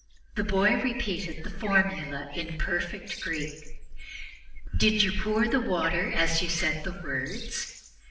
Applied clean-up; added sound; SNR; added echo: neural separator model SepFormer DNS4.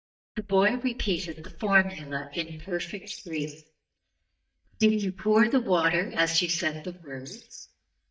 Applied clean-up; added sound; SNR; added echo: neural mask model DeepFilterNet 3.